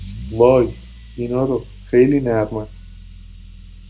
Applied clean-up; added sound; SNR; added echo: none; Engine starting / Accelerating, revving, vroom / Car; 16 dB; none.